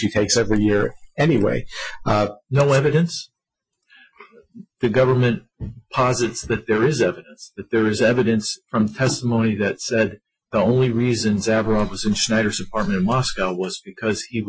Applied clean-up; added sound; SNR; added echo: classical method Wiener filter.